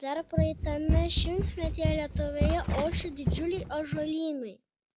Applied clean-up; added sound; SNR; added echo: none; Run; -1 dB; none.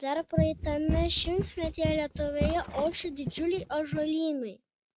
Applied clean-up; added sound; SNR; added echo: neural mask model RNNoise.